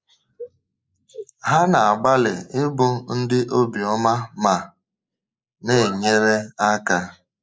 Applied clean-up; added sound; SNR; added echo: neural mask model Resemble Enhance denoiser.